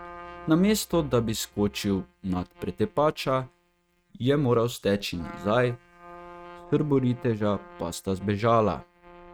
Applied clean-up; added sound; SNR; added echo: neural mask model RNNoise.